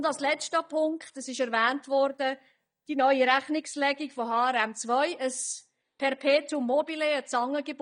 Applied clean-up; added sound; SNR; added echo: neural mask model DeepFilterNet 3.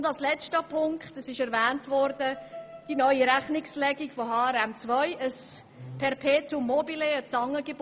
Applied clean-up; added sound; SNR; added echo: none; Bowed string instrument; 18 dB; none.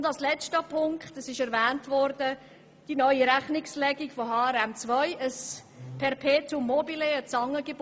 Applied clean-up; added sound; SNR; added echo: none; none; none; none.